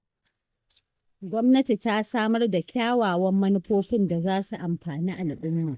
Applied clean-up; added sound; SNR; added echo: neural mask model DeepFilterNet 3.